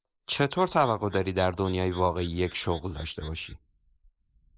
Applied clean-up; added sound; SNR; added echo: neural mask model Resemble Enhance denoiser.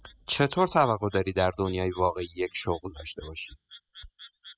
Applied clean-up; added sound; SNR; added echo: classical method spectral subtraction.